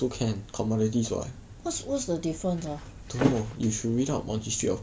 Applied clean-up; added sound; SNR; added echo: none; Thump, thud; 6 dB; none.